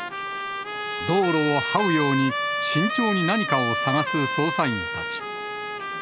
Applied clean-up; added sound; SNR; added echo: none; Trumpet; 2 dB; none.